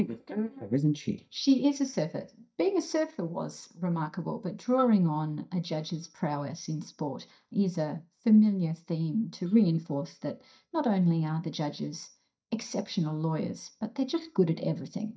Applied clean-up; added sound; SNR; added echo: neural mask model DeepFilterNet 3.